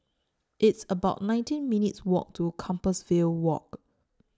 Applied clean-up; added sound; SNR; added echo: none; none; none; none.